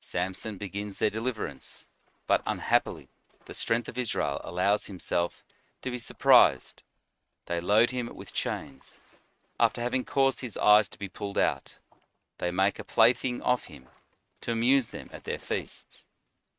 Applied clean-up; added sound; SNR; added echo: neural mask model RNNoise.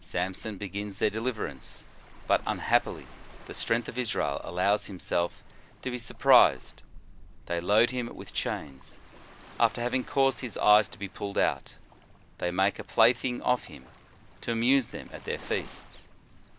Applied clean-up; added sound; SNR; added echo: none; Waves, surf; 18 dB; none.